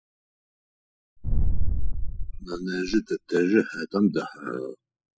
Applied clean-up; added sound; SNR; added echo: classical method spectral subtraction.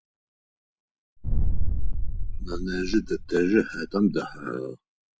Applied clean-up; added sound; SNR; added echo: none; Boom; -5 dB; none.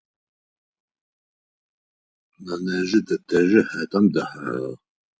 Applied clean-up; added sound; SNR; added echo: none; none; none; none.